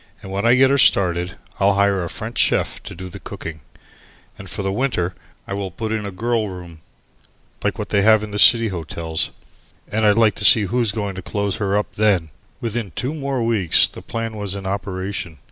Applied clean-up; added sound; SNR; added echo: none; none; none; none.